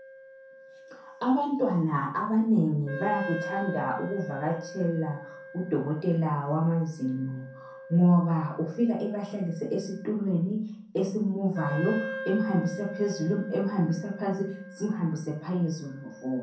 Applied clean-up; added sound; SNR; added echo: none; Wind instrument, woodwind instrument; 13 dB; reverberation time 0.5 s.